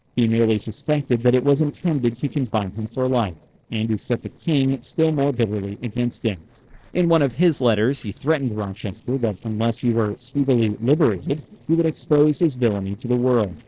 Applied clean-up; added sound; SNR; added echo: neural separator model SepFormer DNS4.